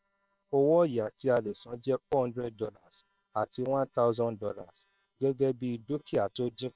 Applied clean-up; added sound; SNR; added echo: neural separator model SepFormer WHAM!.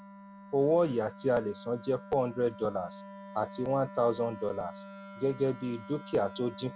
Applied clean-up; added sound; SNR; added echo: none; Wind instrument, woodwind instrument; 16 dB; none.